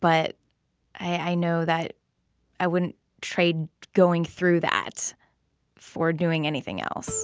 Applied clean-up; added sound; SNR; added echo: none; none; none; none.